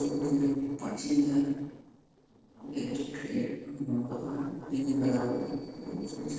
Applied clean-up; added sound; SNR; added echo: neural separator model SepFormer DNS4.